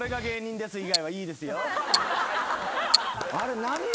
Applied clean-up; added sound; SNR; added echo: none; Tick-tock; 4 dB; none.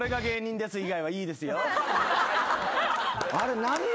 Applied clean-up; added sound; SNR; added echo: none; none; none; none.